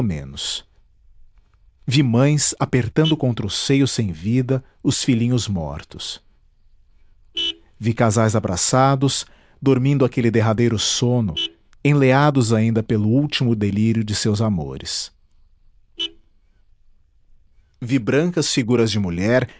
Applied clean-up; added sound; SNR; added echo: neural diffusion model UNIVERSE++.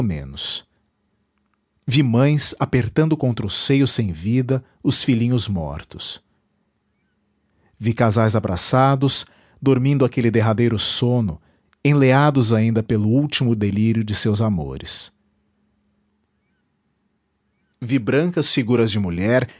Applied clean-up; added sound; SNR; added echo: none; none; none; none.